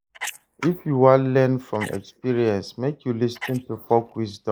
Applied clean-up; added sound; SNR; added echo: neural mask model Resemble Enhance denoiser.